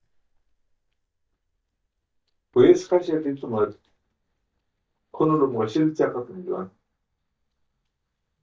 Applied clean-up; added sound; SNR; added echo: neural mask model DeepFilterNet 3.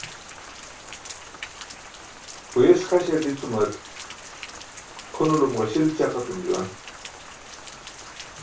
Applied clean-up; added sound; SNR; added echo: none; Rain; 14 dB; reverberation time 0.2 s.